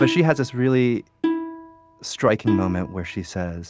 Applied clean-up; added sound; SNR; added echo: none; Plucked string instrument; 6 dB; none.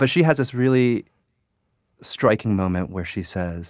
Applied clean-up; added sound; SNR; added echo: none; none; none; none.